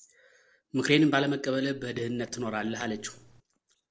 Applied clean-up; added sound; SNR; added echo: neural separator model SepFormer DNS4.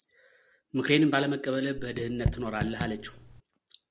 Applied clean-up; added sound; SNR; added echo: none; Raindrop / Drip; 4 dB; none.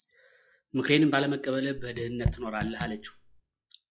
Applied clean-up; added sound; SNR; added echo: classical method log-MMSE.